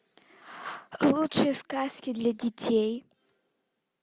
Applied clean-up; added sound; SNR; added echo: none; none; none; none.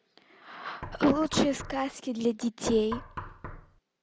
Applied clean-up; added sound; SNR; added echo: none; Knock; 11 dB; none.